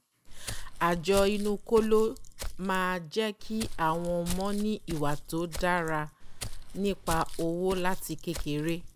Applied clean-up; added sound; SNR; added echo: none; Walk, footsteps; 5 dB; none.